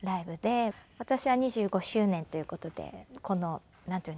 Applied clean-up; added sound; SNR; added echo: none; none; none; none.